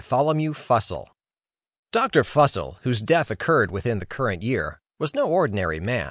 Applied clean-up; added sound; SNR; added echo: none; none; none; none.